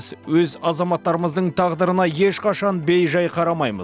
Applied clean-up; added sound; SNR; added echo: none; none; none; none.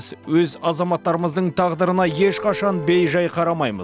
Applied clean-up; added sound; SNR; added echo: none; Vehicle horn, car horn, honking; 12 dB; none.